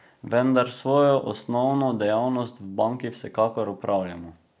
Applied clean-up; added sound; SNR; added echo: none; none; none; none.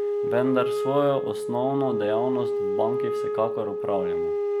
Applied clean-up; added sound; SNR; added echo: none; Wind instrument, woodwind instrument; -1 dB; none.